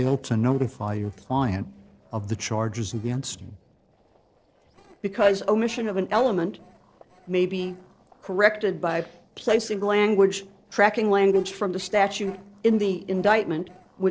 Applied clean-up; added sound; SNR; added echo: neural separator model SepFormer DNS4.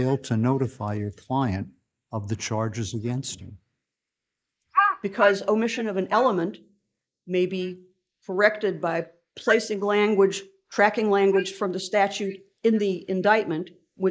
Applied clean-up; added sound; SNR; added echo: neural mask model Resemble Enhance denoiser.